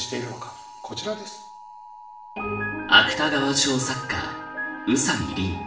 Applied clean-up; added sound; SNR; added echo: none; Alarm; 18 dB; reverberation time 0.5 s.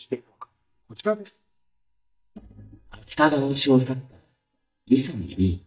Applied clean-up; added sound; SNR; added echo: neural mask model DeepFilterNet 3.